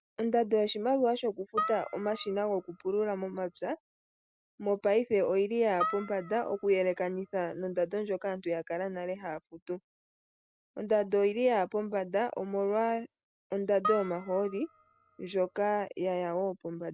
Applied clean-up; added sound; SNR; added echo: none; Harp; 9 dB; none.